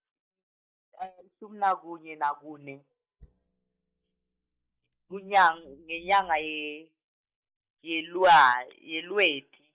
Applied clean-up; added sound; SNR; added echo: neural mask model DeepFilterNet 3.